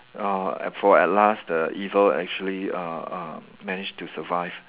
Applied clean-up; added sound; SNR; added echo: none; none; none; none.